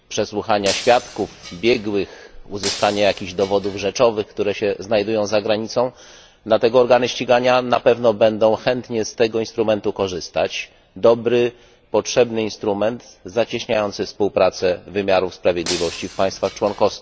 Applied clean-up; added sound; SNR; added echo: none; Shatter; 12 dB; none.